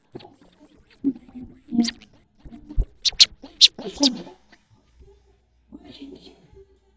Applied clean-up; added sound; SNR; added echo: neural mask model DeepFilterNet 3.